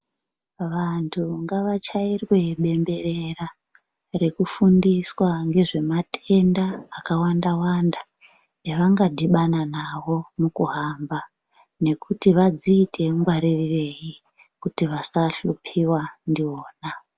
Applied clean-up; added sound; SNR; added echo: none; none; none; none.